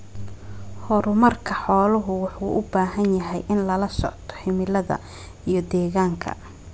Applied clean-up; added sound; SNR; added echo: none; none; none; none.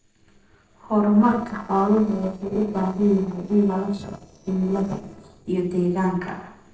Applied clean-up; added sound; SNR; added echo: neural separator model SepFormer DNS4.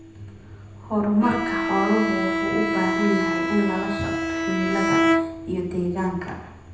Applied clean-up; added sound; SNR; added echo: none; Bowed string instrument; 0 dB; reverberation time 0.8 s.